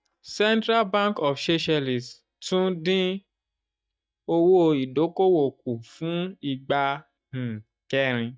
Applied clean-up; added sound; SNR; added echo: neural mask model DeepFilterNet 3.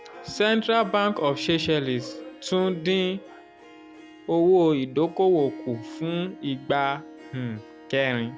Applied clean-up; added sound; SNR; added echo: none; Harp; 17 dB; none.